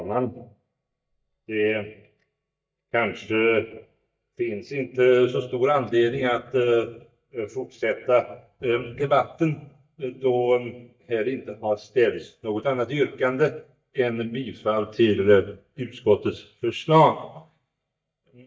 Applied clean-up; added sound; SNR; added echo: neural mask model DeepFilterNet 3.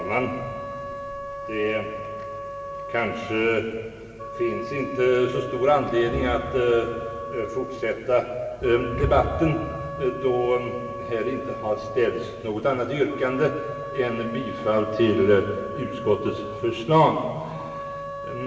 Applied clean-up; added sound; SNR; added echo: none; Wind instrument, woodwind instrument; 10 dB; reverberation time 2.5 s.